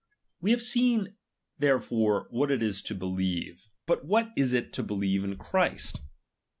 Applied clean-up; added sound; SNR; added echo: none; none; none; none.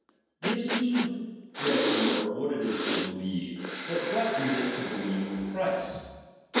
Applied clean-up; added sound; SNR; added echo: none; Breathing; 1 dB; reverberation time 1.2 s.